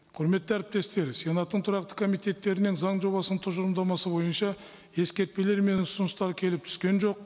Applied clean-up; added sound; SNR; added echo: none; none; none; none.